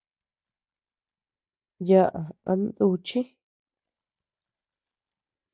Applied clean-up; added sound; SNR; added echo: neural mask model DeepFilterNet 3.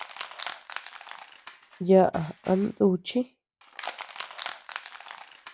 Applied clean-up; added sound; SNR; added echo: none; Crushing; 14 dB; none.